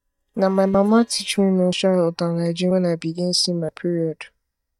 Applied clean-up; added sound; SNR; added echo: neural mask model DeepFilterNet 3.